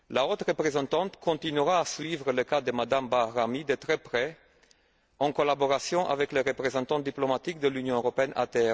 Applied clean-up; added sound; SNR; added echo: none; none; none; none.